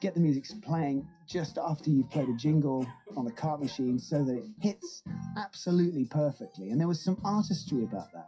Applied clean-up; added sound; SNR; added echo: classical method WPE with log-MMSE.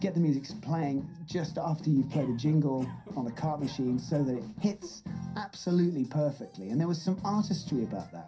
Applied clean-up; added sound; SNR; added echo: none; Cough; 20 dB; reverberation time 0.3 s.